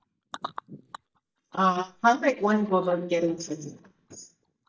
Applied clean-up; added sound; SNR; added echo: neural mask model DeepFilterNet 3.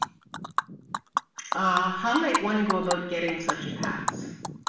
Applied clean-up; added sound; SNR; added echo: none; Animal; 4 dB; reverberation time 0.6 s.